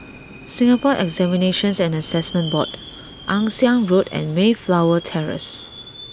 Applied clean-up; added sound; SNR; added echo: none; Subway, metro, underground; 17 dB; none.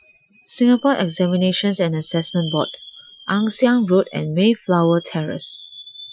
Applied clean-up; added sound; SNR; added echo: classical method Wiener filter.